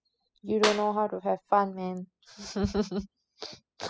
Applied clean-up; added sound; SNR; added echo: classical method spectral subtraction.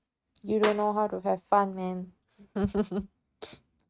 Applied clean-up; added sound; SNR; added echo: neural mask model RNNoise.